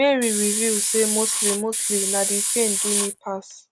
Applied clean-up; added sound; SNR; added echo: none; Hiss; -5 dB; none.